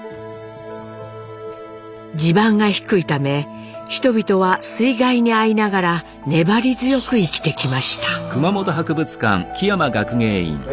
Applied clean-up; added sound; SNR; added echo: none; none; none; none.